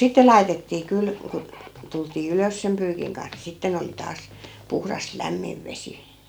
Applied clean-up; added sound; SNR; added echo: none; none; none; none.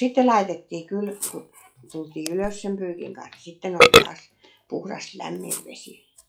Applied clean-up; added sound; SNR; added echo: classical method log-MMSE.